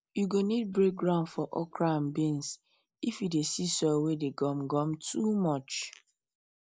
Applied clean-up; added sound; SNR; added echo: neural mask model Resemble Enhance denoiser.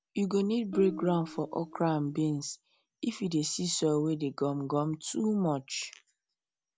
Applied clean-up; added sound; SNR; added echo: none; Guitar; 12 dB; none.